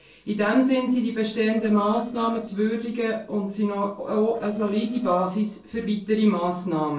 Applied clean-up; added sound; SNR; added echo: neural separator model SepFormer DNS4.